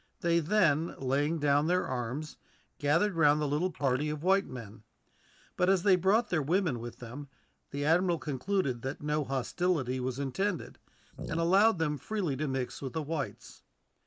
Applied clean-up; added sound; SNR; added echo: neural mask model Resemble Enhance denoiser.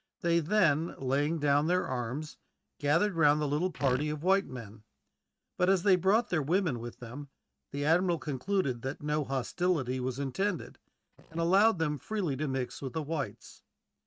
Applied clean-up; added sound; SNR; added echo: neural mask model RNNoise.